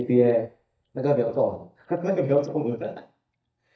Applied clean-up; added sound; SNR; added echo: neural mask model DeepFilterNet 3.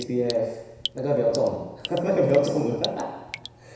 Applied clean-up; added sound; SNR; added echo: none; Drip; 14 dB; reverberation time 1.0 s.